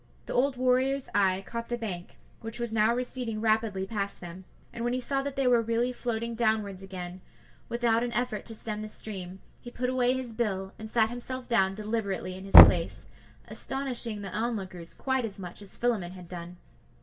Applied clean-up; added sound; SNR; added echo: none; Knock; -3 dB; reverberation time 0.1 s.